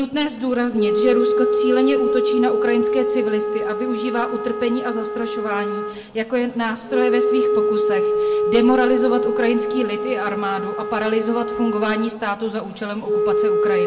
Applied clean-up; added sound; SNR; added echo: none; Wind instrument, woodwind instrument; -1 dB; reverberation time 0.8 s.